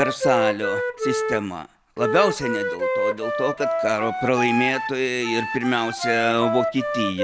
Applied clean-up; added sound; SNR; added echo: none; Wind instrument, woodwind instrument; 1 dB; none.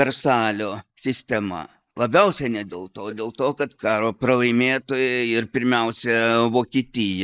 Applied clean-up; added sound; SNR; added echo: neural mask model Resemble Enhance denoiser.